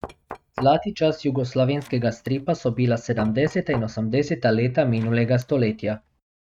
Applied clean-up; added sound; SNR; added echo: neural mask model RNNoise.